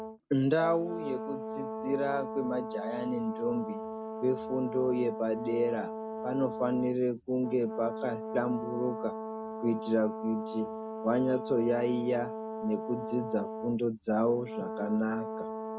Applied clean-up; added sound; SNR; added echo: none; Brass instrument; 7 dB; none.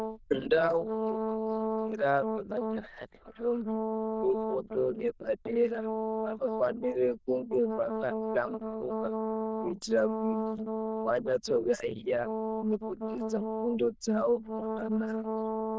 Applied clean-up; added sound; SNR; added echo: neural diffusion model UNIVERSE++.